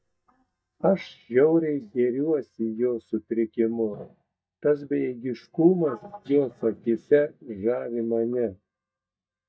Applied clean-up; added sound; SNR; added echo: neural mask model DeepFilterNet 3.